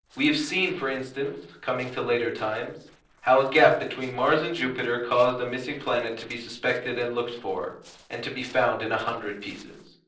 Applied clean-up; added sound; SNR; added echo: neural separator model SepFormer DNS4.